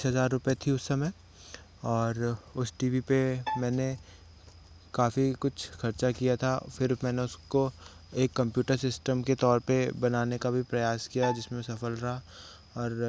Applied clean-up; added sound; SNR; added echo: none; Bowed string instrument; 13 dB; none.